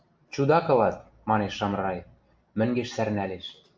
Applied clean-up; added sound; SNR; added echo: none; none; none; none.